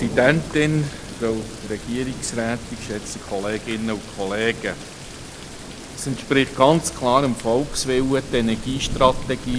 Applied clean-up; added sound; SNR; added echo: none; Thunder / Rain; 11 dB; none.